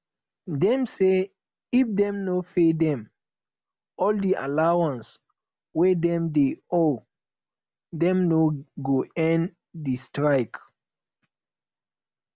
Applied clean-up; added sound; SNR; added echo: none; none; none; none.